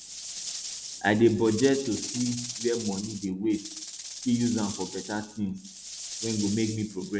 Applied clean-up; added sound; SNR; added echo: none; Rattle / Rattle (instrument); 10 dB; none.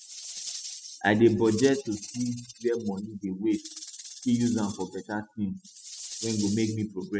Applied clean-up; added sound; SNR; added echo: classical method spectral subtraction.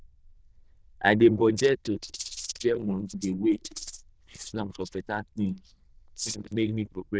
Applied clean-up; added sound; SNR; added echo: neural diffusion model UNIVERSE++.